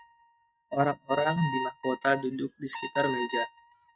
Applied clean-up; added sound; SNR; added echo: neural mask model RNNoise.